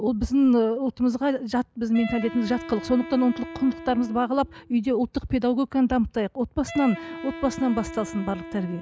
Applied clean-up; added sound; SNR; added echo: none; Wind instrument, woodwind instrument; 16 dB; none.